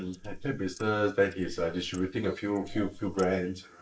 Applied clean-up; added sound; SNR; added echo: neural mask model Resemble Enhance denoiser.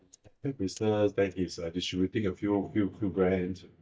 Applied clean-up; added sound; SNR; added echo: neural mask model DeepFilterNet 3.